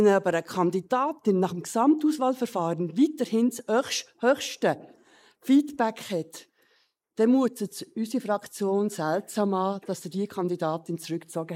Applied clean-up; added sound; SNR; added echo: neural mask model Resemble Enhance denoiser.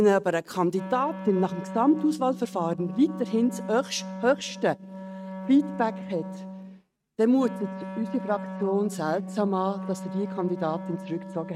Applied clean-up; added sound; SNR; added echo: neural mask model RNNoise.